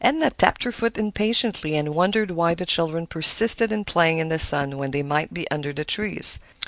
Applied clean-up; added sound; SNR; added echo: none; none; none; none.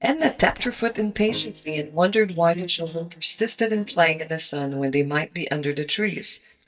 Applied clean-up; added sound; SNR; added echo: neural mask model DeepFilterNet 3.